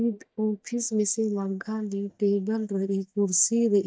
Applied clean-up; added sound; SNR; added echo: neural mask model DeepFilterNet 3.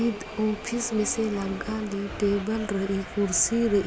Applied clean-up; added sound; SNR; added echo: none; Subway, metro, underground; 11 dB; none.